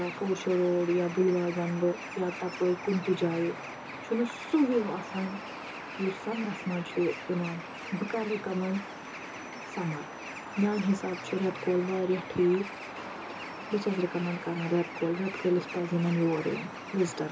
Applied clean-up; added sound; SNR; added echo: none; Bird; 10 dB; reverberation time 0.2 s.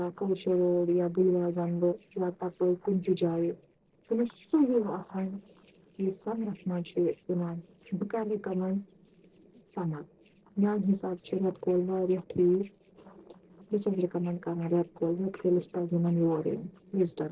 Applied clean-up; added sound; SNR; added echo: neural separator model SepFormer DNS4.